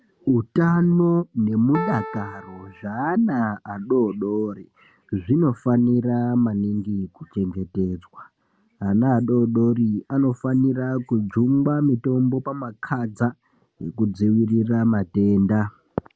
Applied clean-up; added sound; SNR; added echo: none; Piano; 13 dB; none.